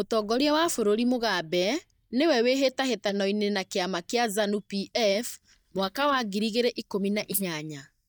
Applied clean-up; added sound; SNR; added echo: neural mask model DeepFilterNet 3.